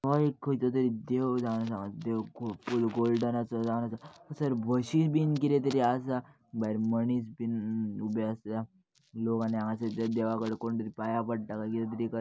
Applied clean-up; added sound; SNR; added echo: none; none; none; none.